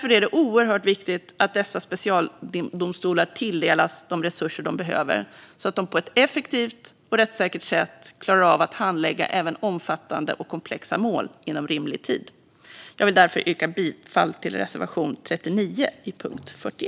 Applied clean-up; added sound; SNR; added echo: none; none; none; none.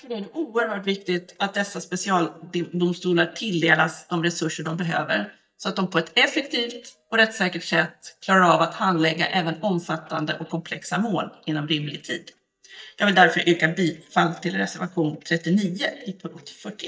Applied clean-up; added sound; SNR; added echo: neural mask model DeepFilterNet 3.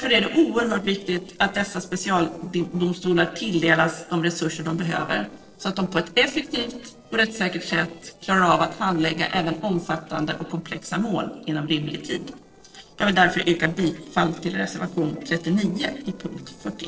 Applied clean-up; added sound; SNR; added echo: neural separator model SepFormer DNS4.